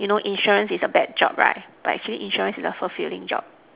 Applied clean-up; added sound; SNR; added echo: none; none; none; none.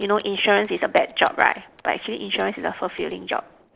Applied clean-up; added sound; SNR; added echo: neural separator model SepFormer DNS4.